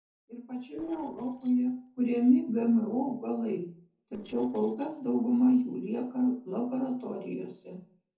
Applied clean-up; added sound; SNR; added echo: neural separator model SepFormer DNS4.